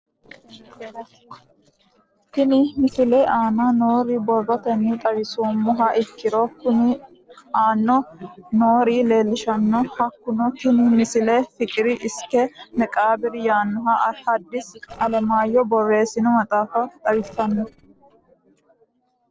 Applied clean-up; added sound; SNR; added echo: neural separator model SepFormer DNS4.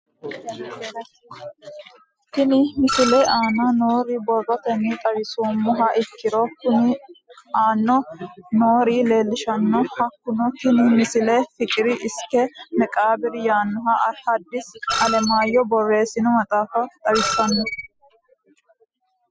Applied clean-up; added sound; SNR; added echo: classical method spectral subtraction.